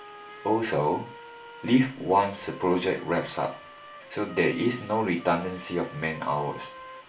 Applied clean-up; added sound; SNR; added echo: none; Trumpet; 18 dB; reverberation time 0.3 s.